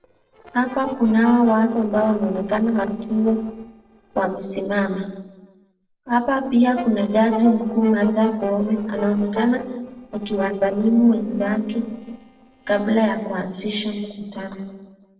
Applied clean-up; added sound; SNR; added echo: neural separator model SepFormer DNS4.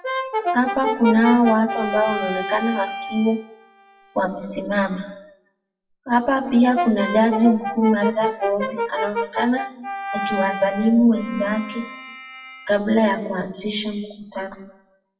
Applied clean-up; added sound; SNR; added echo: classical method WPE with log-MMSE.